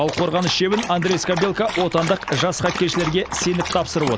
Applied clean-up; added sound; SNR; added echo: none; Dog; 8 dB; none.